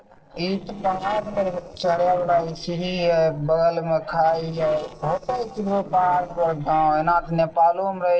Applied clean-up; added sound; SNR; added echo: neural separator model SepFormer DNS4.